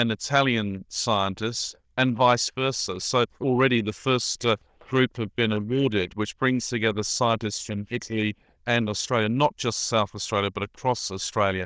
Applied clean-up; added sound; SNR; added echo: neural diffusion model UNIVERSE++.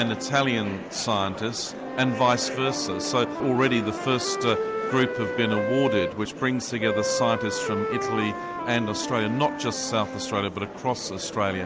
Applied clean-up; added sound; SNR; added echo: none; Wind instrument, woodwind instrument; 6 dB; none.